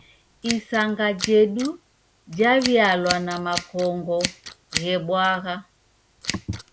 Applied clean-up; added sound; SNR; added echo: none; Scissors; 11 dB; none.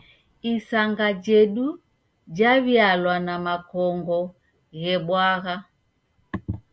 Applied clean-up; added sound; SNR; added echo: none; none; none; none.